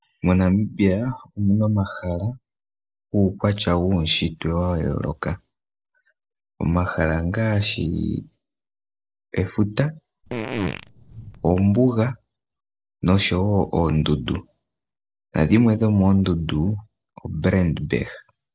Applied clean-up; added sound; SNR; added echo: neural separator model SepFormer DNS4.